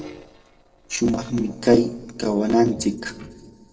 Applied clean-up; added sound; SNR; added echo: neural separator model SepFormer DNS4.